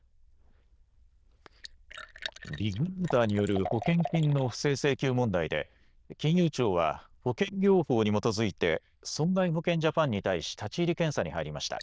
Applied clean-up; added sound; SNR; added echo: neural diffusion model UNIVERSE++.